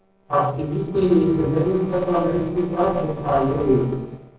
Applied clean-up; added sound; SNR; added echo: neural separator model SepFormer DNS4.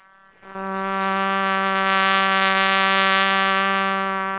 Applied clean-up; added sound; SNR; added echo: neural separator model SepFormer WHAMR!.